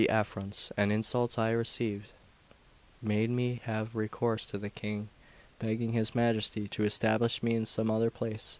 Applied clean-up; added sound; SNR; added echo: none; none; none; none.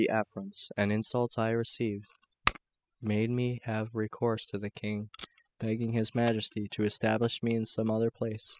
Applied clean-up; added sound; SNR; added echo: classical method spectral subtraction.